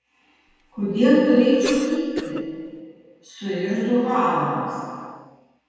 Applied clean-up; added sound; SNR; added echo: none; Cough; 12 dB; reverberation time 2.1 s.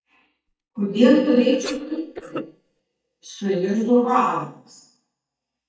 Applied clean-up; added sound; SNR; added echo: neural mask model DeepFilterNet 3.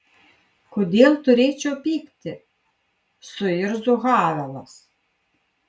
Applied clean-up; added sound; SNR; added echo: none; none; none; none.